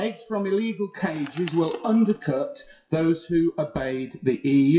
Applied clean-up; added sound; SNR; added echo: classical method WPE with log-MMSE.